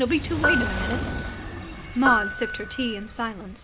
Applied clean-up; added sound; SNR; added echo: none; Piano + Fire; 1 dB; none.